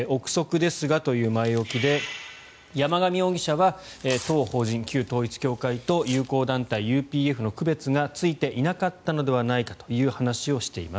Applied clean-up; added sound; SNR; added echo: none; Tearing; 20 dB; none.